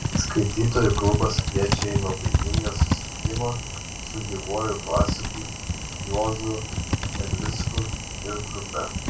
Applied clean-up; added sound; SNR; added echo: none; Typing; -1 dB; reverberation time 0.2 s.